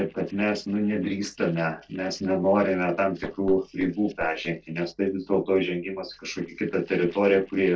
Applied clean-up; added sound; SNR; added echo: neural separator model SepFormer DNS4.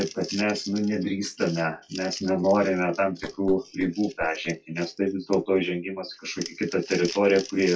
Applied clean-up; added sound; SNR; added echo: classical method WPE with log-MMSE.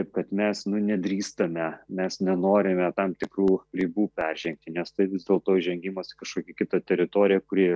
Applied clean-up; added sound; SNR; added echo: none; none; none; none.